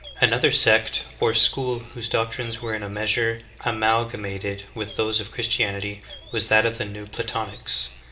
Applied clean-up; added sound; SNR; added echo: none; Bird; 18 dB; reverberation time 1.7 s.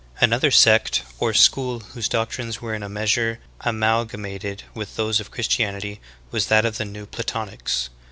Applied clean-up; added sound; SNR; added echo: none; none; none; none.